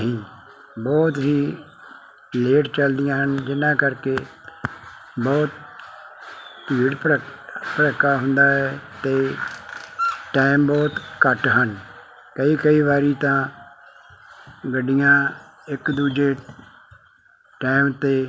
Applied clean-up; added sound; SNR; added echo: none; none; none; none.